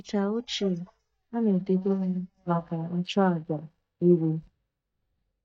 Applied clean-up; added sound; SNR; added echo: neural mask model DeepFilterNet 3.